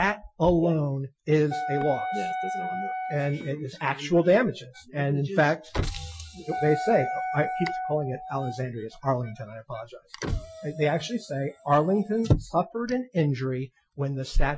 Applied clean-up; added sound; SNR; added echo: classical method Wiener filter.